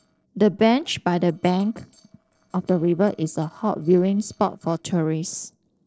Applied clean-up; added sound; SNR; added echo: neural separator model SepFormer DNS4.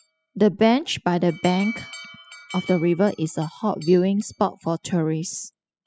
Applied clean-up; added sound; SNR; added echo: classical method spectral subtraction.